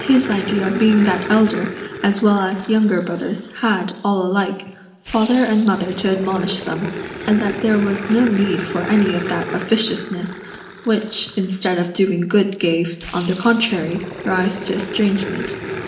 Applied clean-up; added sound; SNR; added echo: none; Growling; 11 dB; reverberation time 1.2 s.